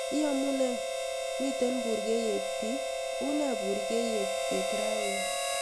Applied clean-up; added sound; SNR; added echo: none; Harmonica; -1 dB; none.